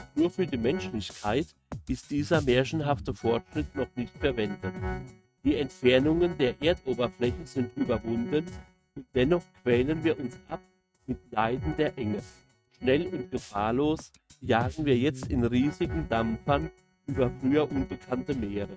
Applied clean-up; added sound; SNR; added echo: neural mask model RNNoise.